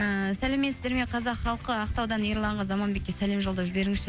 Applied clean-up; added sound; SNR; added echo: none; none; none; none.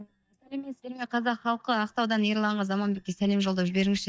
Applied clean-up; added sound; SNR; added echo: neural mask model DeepFilterNet 3.